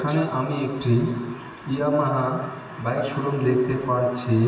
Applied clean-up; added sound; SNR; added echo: none; Rattle (instrument); 4 dB; reverberation time 1.4 s.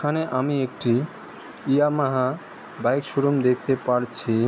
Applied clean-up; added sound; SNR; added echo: none; none; none; none.